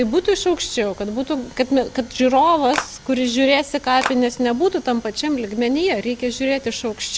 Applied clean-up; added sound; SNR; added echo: none; Clapping; 6 dB; none.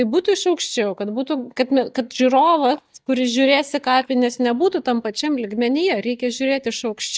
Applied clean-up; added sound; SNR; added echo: neural mask model DeepFilterNet 3.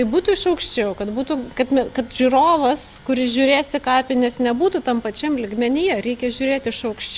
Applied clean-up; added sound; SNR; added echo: none; none; none; none.